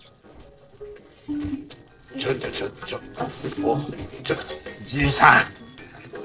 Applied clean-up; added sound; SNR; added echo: neural separator model SepFormer DNS4.